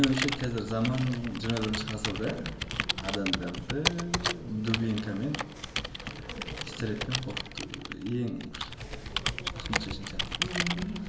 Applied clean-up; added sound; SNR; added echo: none; Computer keyboard; 2 dB; reverberation time 0.2 s.